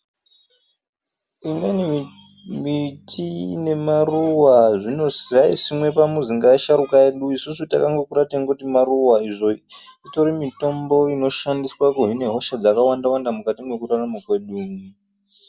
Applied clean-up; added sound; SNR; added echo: none; none; none; none.